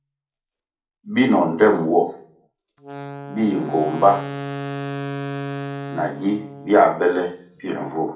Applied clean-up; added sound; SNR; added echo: none; Wind instrument, woodwind instrument; 11 dB; reverberation time 0.4 s.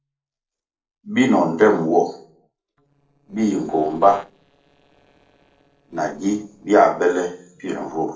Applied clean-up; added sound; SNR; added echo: neural separator model SepFormer DNS4.